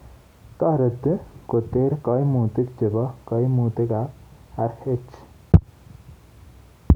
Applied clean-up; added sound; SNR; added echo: none; none; none; none.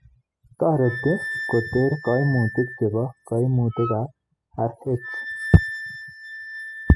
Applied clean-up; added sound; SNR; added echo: classical method spectral subtraction.